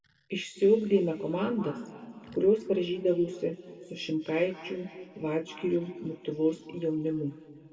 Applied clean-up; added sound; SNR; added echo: none; none; none; reverberation time 2.5 s.